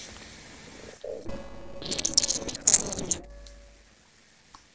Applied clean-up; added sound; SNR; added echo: neural separator model SepFormer DNS4.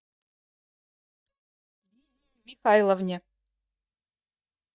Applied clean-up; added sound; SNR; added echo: neural mask model DeepFilterNet 3.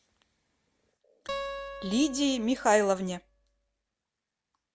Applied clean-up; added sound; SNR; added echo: none; Acoustic guitar; 11 dB; none.